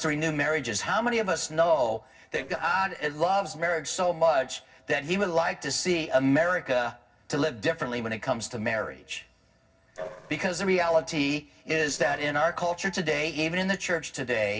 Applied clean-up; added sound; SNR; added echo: neural separator model SepFormer DNS4.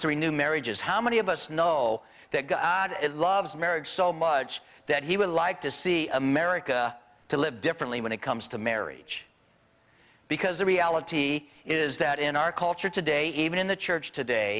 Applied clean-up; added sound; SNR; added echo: none; none; none; none.